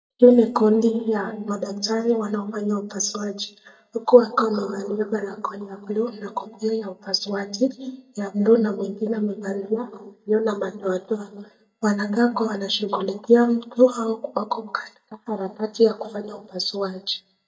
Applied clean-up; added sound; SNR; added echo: neural mask model DeepFilterNet 3.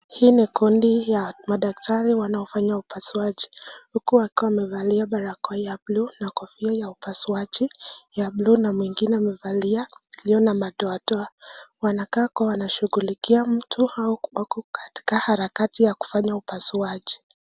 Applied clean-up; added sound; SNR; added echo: none; none; none; none.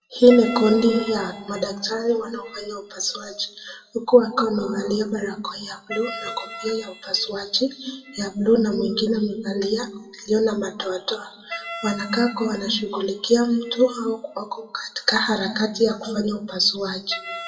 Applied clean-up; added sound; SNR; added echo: classical method WPE with log-MMSE.